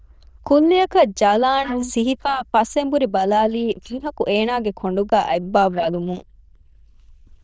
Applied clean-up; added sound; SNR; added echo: neural diffusion model UNIVERSE++.